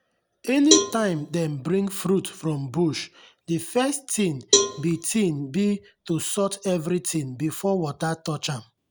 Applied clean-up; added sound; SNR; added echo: none; Cowbell; 3 dB; none.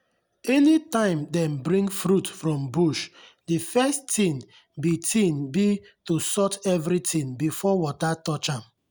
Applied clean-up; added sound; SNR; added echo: none; none; none; none.